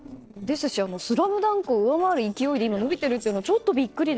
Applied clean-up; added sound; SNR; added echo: neural separator model SepFormer DNS4.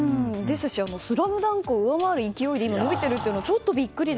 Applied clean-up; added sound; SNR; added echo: none; Tambourine; 12 dB; none.